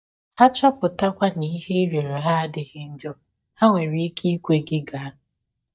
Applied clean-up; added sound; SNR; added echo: neural mask model DeepFilterNet 3.